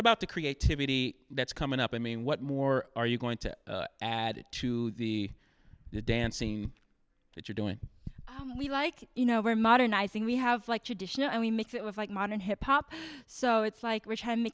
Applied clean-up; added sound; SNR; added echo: none; none; none; none.